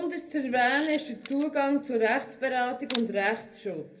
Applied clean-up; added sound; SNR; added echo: none; Camera; 18 dB; reverberation time 0.3 s.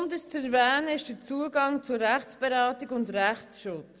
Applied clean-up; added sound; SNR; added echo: none; none; none; none.